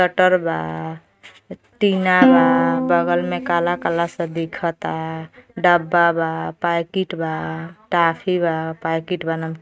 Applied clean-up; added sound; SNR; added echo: neural mask model RNNoise.